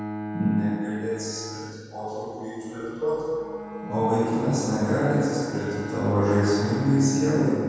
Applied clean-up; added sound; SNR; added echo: none; Bowed string instrument; 10 dB; reverberation time 2.1 s.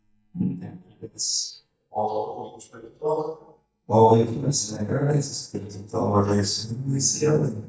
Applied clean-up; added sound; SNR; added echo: neural mask model DeepFilterNet 3.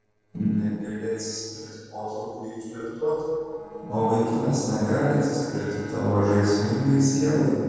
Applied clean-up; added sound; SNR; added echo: neural separator model SepFormer DNS4.